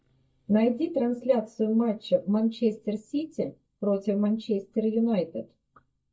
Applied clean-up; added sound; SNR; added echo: neural mask model DeepFilterNet 3.